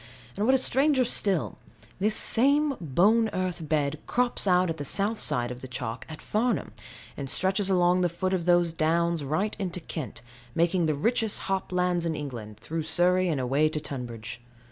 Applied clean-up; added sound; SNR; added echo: none; none; none; none.